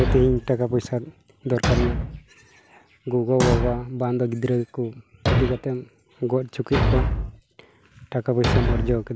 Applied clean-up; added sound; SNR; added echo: none; Thump, thud; 1 dB; none.